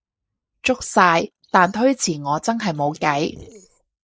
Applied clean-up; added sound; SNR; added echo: neural mask model Resemble Enhance denoiser.